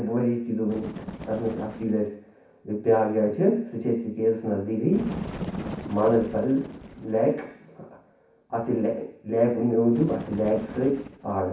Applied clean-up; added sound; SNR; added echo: none; Bird; 14 dB; reverberation time 0.6 s.